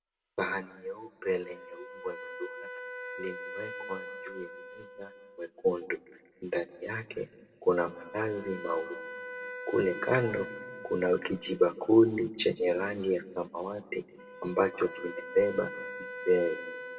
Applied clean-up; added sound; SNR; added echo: none; Wind instrument, woodwind instrument; 13 dB; reverberation time 1.4 s.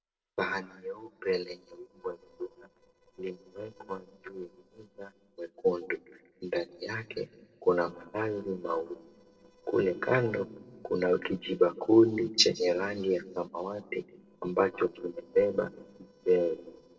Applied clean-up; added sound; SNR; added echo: neural separator model SepFormer DNS4.